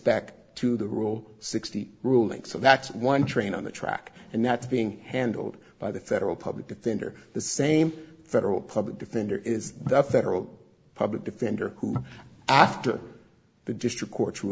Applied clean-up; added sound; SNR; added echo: none; none; none; none.